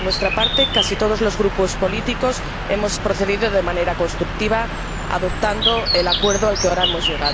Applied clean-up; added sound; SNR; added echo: none; Bird; 2 dB; none.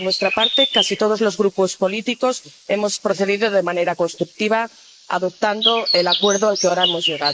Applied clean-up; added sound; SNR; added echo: neural mask model Resemble Enhance denoiser.